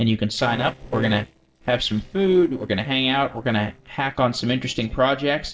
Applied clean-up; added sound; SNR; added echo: neural separator model SepFormer DNS4.